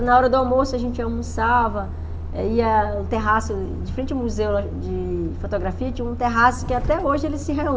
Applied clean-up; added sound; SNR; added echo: none; Truck; 6 dB; reverberation time 1.1 s.